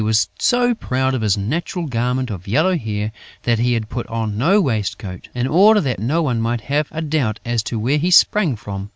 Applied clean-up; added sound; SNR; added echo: none; none; none; none.